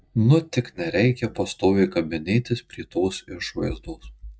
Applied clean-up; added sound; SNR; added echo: neural mask model DeepFilterNet 3.